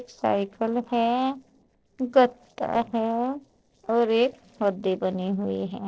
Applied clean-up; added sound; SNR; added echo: neural separator model SepFormer DNS4.